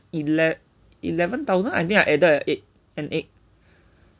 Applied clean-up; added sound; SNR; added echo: none; none; none; none.